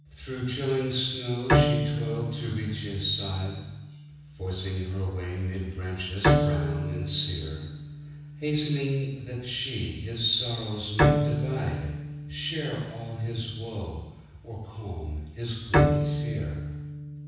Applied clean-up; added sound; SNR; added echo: none; Bowed string instrument; -1 dB; reverberation time 1.1 s.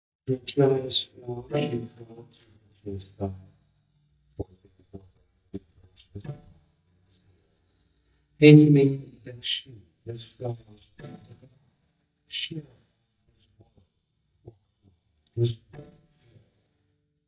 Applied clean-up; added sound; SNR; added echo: neural mask model DeepFilterNet 3.